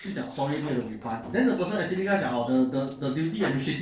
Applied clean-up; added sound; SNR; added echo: neural separator model SepFormer DNS4.